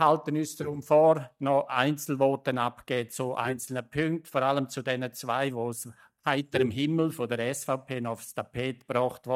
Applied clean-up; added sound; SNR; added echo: neural mask model DeepFilterNet 3.